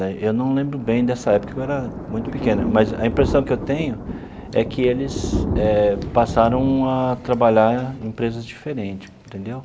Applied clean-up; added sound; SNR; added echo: none; Thunder; 9 dB; none.